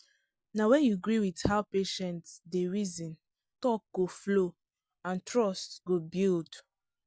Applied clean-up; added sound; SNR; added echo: none; none; none; none.